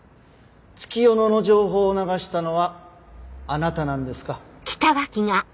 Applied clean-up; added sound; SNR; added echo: none; none; none; none.